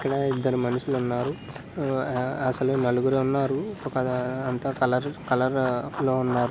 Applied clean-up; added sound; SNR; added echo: none; Run; 17 dB; none.